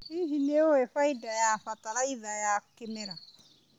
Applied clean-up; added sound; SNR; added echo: none; none; none; none.